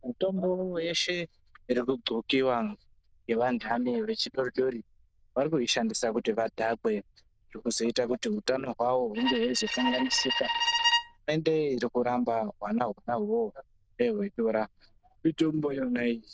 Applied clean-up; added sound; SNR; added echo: neural diffusion model UNIVERSE++.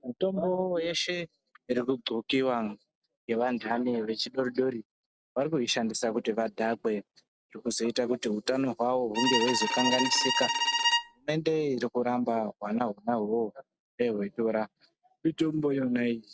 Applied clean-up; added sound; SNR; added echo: none; Bowed string instrument; -1 dB; none.